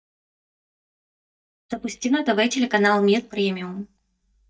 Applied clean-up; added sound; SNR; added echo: neural mask model DeepFilterNet 3.